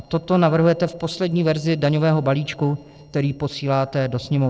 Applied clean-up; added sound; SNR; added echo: neural separator model SepFormer DNS4.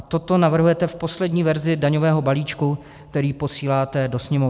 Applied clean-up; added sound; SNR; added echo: none; none; none; none.